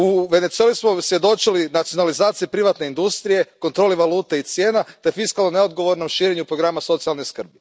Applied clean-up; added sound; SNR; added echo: none; none; none; none.